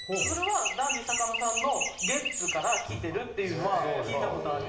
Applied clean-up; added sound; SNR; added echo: none; Chirp, tweet; 1 dB; reverberation time 0.8 s.